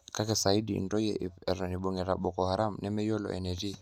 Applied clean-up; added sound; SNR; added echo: none; none; none; none.